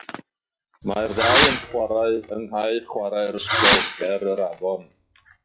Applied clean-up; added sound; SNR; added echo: classical method log-MMSE.